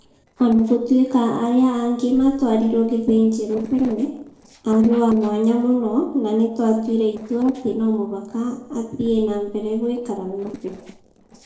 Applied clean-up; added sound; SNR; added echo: neural separator model SepFormer DNS4.